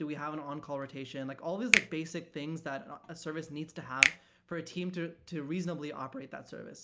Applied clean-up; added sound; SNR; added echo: none; Finger snapping; -4 dB; none.